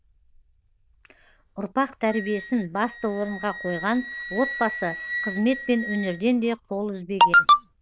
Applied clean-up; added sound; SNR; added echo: neural diffusion model UNIVERSE++.